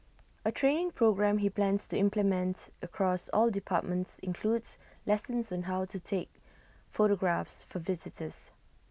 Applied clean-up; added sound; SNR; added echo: none; none; none; none.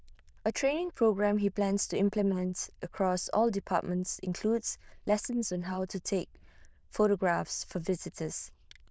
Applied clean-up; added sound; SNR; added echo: neural diffusion model UNIVERSE++.